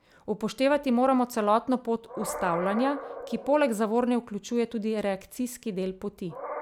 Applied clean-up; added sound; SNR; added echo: none; Animal; 14 dB; none.